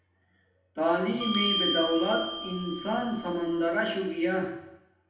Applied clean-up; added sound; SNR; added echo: none; Bell; 2 dB; reverberation time 0.8 s.